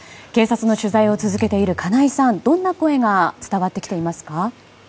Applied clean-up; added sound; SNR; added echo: none; none; none; none.